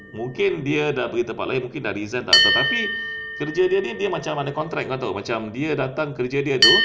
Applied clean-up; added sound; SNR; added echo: none; Bell; 1 dB; none.